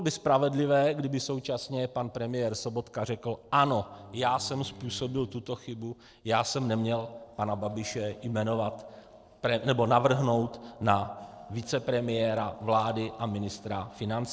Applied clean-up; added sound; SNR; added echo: neural separator model SepFormer DNS4.